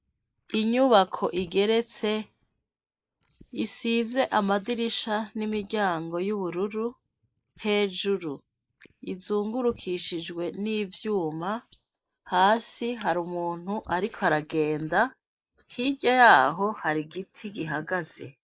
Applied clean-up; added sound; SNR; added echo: neural mask model Resemble Enhance denoiser.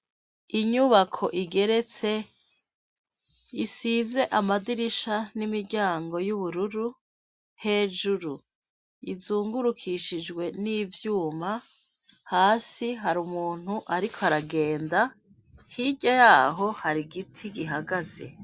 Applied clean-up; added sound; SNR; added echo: none; none; none; none.